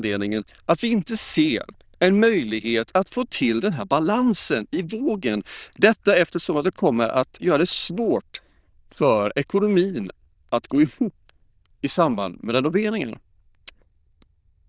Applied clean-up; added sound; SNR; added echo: neural diffusion model UNIVERSE++.